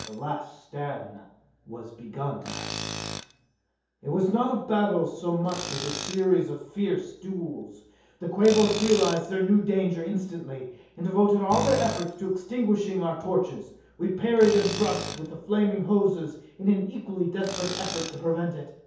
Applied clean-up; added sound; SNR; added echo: none; Tools; 13 dB; reverberation time 0.7 s.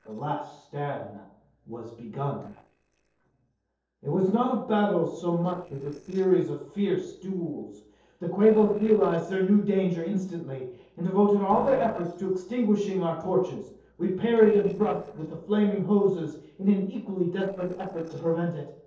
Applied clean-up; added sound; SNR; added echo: neural separator model SepFormer DNS4.